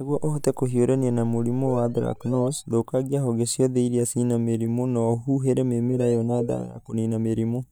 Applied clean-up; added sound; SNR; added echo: neural mask model DeepFilterNet 3.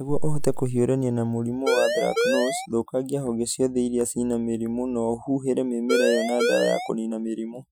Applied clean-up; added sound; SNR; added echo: classical method Wiener filter.